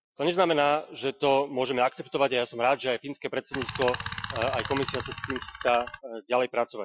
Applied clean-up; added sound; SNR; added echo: classical method Wiener filter.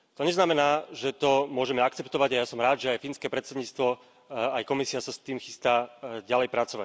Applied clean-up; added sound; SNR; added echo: none; none; none; none.